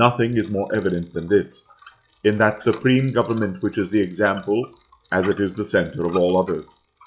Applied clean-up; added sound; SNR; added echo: classical method log-MMSE.